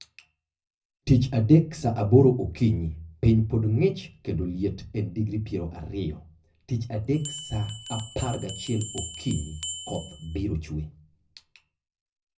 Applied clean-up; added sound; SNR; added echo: none; Bell; 12 dB; reverberation time 0.4 s.